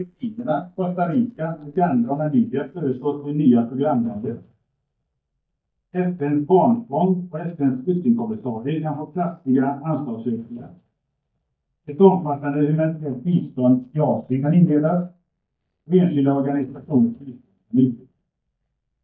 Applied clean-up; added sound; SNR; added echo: neural mask model DeepFilterNet 3.